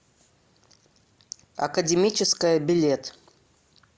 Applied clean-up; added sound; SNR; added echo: none; none; none; none.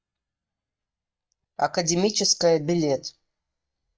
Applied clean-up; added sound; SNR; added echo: neural mask model DeepFilterNet 3.